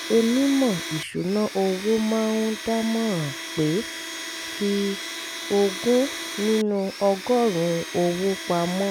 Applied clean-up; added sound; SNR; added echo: none; Domestic sounds, home sounds; 10 dB; none.